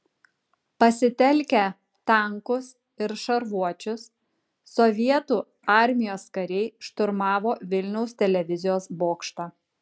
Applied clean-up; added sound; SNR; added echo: none; none; none; none.